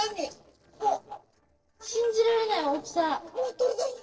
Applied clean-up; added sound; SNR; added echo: neural separator model SepFormer DNS4.